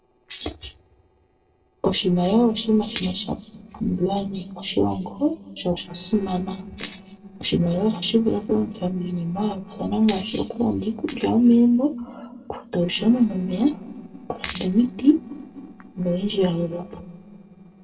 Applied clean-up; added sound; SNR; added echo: neural separator model SepFormer DNS4.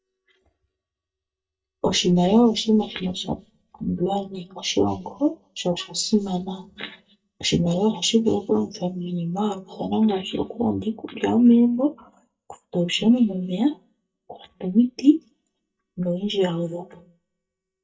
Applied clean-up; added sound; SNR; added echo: neural mask model DeepFilterNet 3.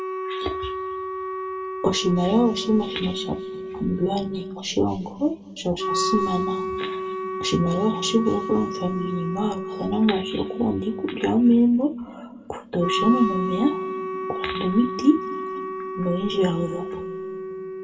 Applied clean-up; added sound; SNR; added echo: none; Wind instrument, woodwind instrument; 6 dB; reverberation time 1.8 s.